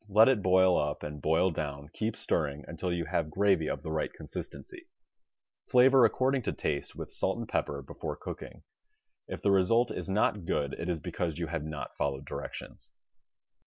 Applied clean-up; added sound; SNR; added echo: none; none; none; none.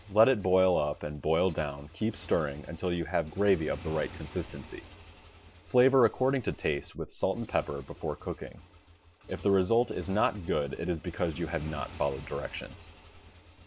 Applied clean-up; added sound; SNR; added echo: none; Motorcycle / Engine; 19 dB; none.